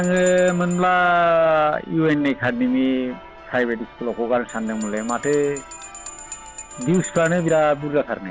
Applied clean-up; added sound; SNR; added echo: none; Church bell + Bell; 17 dB; none.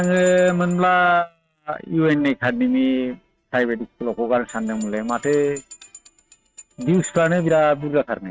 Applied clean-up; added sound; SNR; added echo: neural mask model RNNoise.